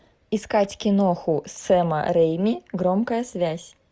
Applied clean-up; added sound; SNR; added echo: none; none; none; none.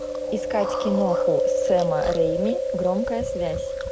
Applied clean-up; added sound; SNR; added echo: none; Chewing, mastication; -2 dB; none.